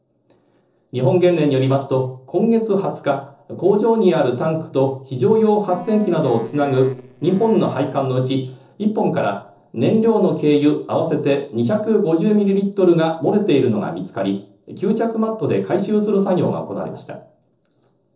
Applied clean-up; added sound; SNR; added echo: neural separator model SepFormer DNS4.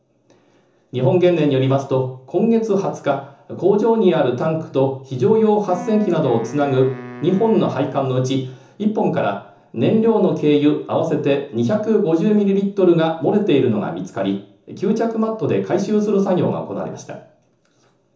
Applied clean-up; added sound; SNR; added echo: none; Wind instrument, woodwind instrument; 16 dB; reverberation time 0.7 s.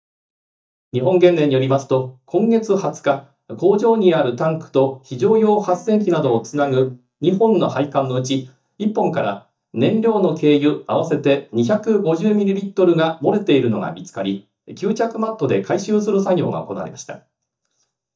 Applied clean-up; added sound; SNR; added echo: neural mask model DeepFilterNet 3.